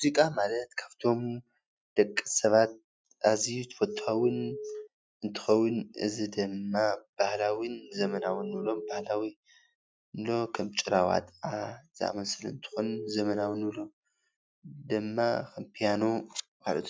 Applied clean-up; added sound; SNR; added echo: neural mask model RNNoise.